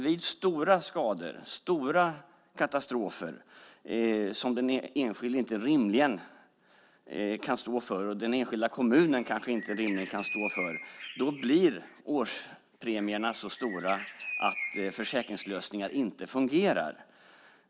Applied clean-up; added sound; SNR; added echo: none; Bird; 11 dB; none.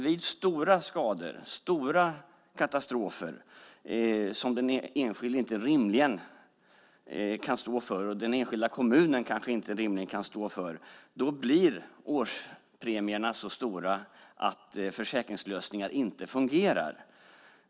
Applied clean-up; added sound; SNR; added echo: none; none; none; none.